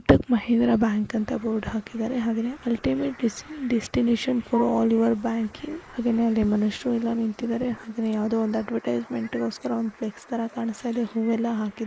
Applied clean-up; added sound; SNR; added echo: neural mask model Resemble Enhance denoiser.